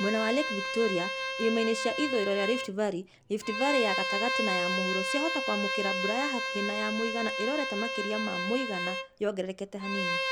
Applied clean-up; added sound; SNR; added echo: none; Bowed string instrument; 1 dB; none.